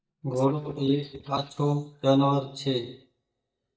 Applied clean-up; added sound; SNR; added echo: neural mask model DeepFilterNet 3.